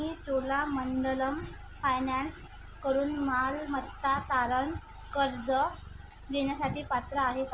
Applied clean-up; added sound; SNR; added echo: none; Purr; 15 dB; none.